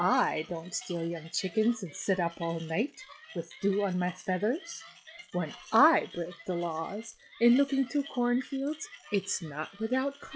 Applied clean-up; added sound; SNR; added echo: classical method log-MMSE.